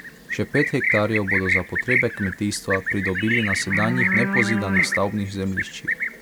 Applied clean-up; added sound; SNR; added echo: none; Livestock, farm animals, working animals; 0 dB; none.